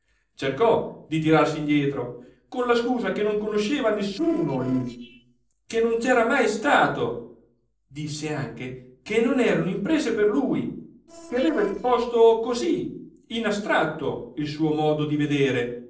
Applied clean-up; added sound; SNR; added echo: neural separator model SepFormer DNS4.